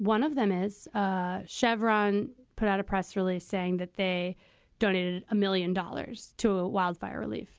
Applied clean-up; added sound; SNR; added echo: none; none; none; none.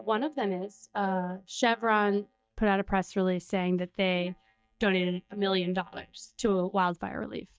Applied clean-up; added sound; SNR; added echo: neural mask model DeepFilterNet 3.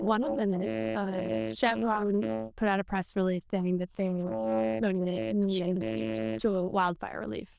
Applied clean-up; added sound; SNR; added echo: neural diffusion model UNIVERSE++.